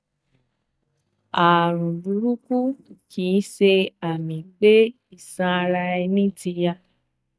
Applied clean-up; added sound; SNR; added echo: neural mask model DeepFilterNet 3.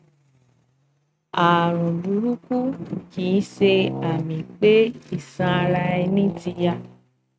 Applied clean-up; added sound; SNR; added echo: neural mask model RNNoise.